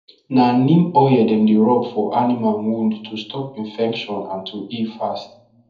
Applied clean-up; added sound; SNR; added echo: none; none; none; reverberation time 0.7 s.